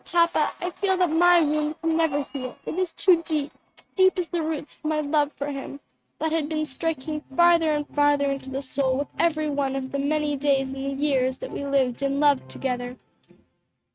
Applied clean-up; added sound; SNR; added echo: neural mask model RNNoise.